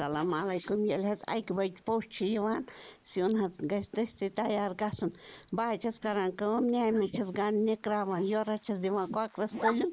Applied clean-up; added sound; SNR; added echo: neural mask model Resemble Enhance denoiser.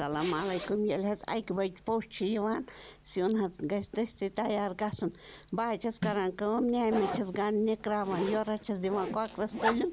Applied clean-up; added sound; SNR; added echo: none; Zipper (clothing) + Snare drum; 11 dB; none.